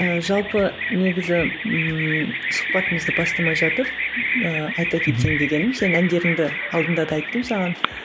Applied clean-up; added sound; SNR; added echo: none; Bird vocalization, bird call, bird song; 3 dB; none.